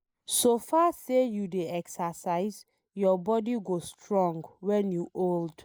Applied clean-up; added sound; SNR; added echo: neural mask model Resemble Enhance denoiser.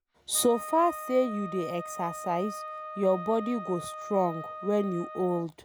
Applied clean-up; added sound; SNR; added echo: none; Wind instrument, woodwind instrument; 11 dB; none.